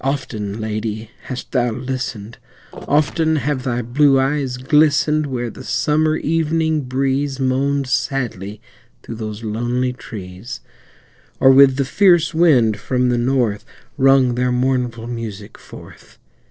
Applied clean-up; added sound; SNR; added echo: neural separator model SepFormer DNS4.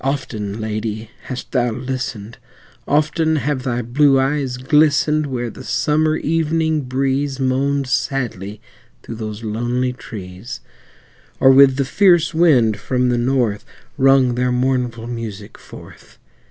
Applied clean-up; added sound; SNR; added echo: none; none; none; none.